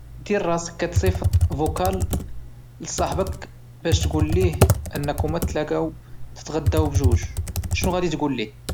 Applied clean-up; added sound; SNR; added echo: none; Computer keyboard; -2 dB; none.